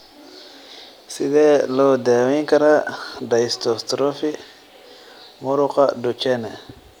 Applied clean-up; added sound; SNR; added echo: none; none; none; none.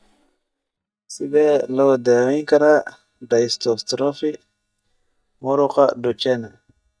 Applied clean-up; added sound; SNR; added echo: neural mask model DeepFilterNet 3.